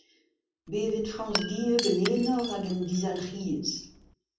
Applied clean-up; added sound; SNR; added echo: none; Shatter / Crushing; 9 dB; reverberation time 0.6 s.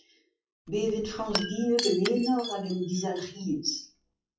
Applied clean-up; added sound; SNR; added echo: classical method WPE with log-MMSE.